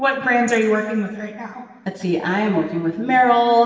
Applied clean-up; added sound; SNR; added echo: none; none; none; reverberation time 1.4 s.